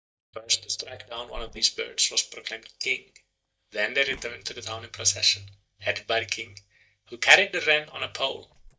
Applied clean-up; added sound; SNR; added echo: neural mask model DeepFilterNet 3.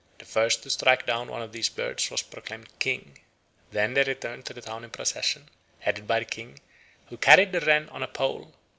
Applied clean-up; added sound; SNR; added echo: none; none; none; none.